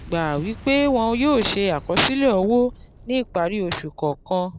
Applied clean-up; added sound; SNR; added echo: none; Boom; 19 dB; none.